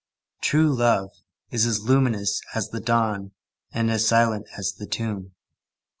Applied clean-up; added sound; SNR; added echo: none; none; none; none.